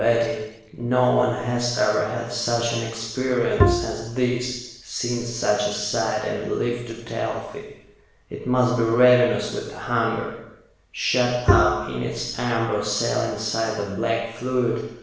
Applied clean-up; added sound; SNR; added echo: none; Bowed string instrument; -1 dB; reverberation time 0.9 s.